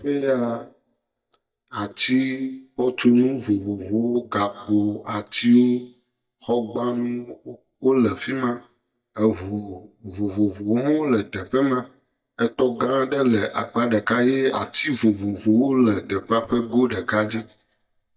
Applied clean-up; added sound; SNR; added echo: neural mask model DeepFilterNet 3.